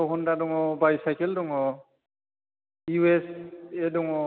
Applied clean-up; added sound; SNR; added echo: none; none; none; none.